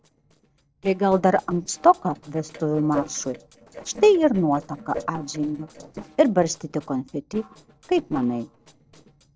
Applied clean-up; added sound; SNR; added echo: neural separator model SepFormer DNS4.